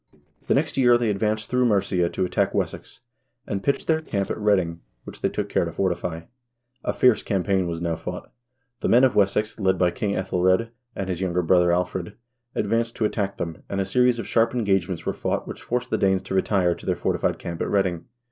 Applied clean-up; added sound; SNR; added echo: neural separator model SepFormer DNS4.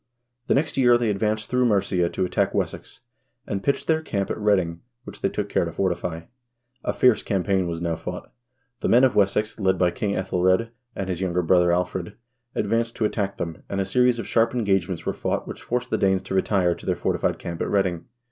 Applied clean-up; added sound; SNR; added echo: none; none; none; none.